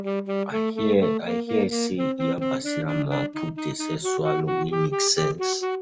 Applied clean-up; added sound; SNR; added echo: none; Wind instrument, woodwind instrument; -1 dB; none.